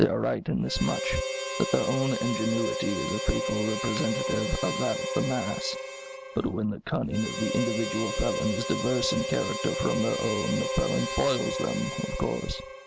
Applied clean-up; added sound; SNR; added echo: none; Harmonica; 4 dB; none.